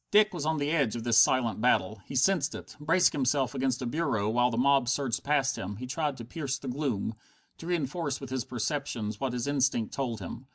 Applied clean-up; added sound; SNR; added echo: none; none; none; none.